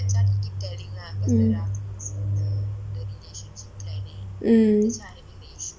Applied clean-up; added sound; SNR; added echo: none; none; none; none.